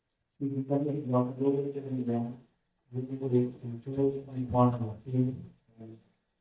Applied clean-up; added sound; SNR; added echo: neural mask model DeepFilterNet 3.